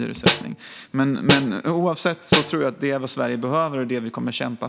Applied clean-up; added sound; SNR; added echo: none; Snare drum; -1 dB; none.